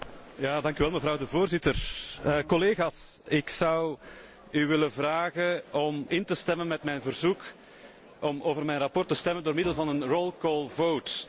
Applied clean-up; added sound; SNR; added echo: none; Bowed string instrument; 19 dB; none.